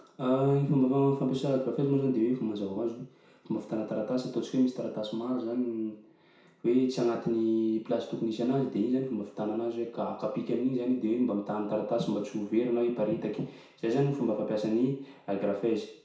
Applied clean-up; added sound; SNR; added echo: none; none; none; reverberation time 0.6 s.